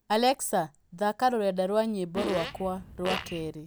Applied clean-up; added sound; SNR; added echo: none; Fart; 7 dB; none.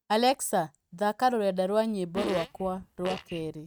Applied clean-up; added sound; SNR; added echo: neural mask model RNNoise.